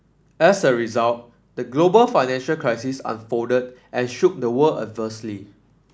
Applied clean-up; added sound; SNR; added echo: none; none; none; none.